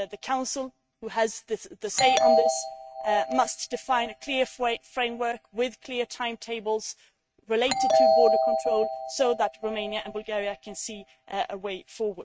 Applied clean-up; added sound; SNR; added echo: neural mask model RNNoise.